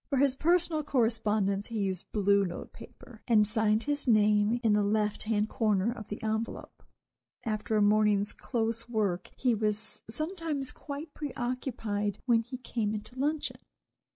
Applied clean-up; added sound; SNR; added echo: none; none; none; none.